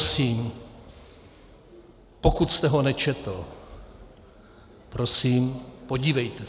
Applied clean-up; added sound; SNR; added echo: none; none; none; none.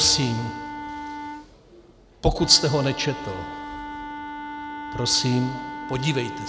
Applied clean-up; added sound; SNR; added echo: none; Wind instrument, woodwind instrument; 9 dB; none.